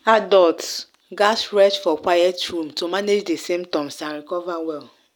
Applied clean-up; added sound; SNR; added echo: none; none; none; none.